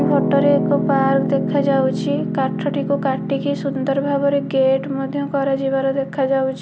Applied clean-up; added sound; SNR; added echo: none; Piano; 4 dB; none.